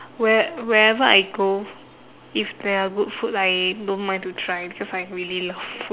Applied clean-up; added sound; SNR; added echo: none; none; none; none.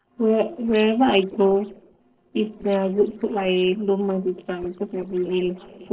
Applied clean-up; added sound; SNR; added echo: neural separator model SepFormer DNS4.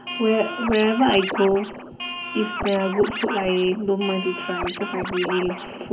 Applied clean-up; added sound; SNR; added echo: none; Scratching (performance technique); 8 dB; reverberation time 0.3 s.